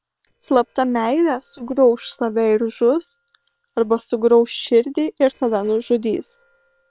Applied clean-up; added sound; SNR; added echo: neural separator model SepFormer WHAM!.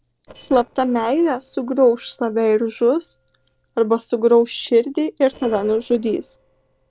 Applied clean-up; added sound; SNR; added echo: neural separator model SepFormer DNS4.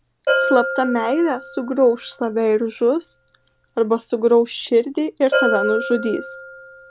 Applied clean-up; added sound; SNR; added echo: none; Bell; 6 dB; none.